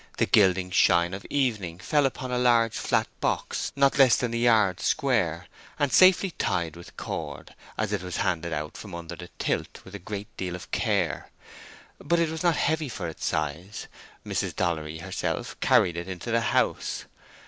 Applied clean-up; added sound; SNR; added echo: none; none; none; none.